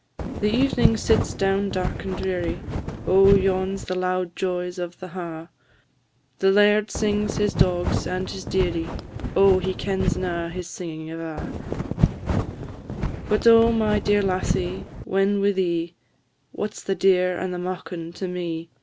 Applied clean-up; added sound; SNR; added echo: none; Wind; 3 dB; none.